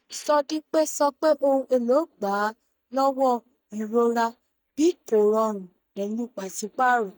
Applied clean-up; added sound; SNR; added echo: neural mask model DeepFilterNet 3.